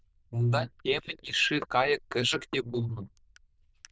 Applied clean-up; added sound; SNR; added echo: neural diffusion model UNIVERSE++.